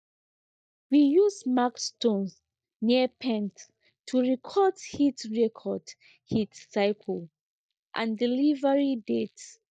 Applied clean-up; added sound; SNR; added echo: neural mask model DeepFilterNet 3.